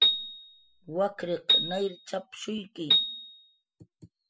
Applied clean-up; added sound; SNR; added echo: classical method spectral subtraction.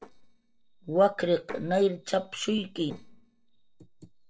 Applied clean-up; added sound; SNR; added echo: neural separator model SepFormer DNS4.